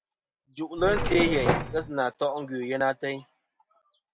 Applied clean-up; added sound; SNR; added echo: none; Mechanisms; -1 dB; none.